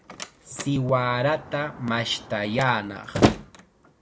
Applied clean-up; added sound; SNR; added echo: none; Slam; 3 dB; none.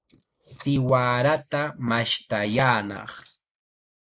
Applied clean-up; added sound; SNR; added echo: neural mask model Resemble Enhance denoiser.